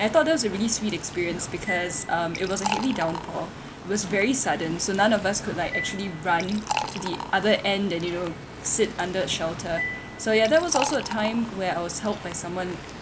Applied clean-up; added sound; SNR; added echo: none; Liquid; 9 dB; none.